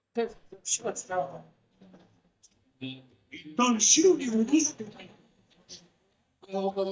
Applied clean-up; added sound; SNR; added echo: neural mask model DeepFilterNet 3.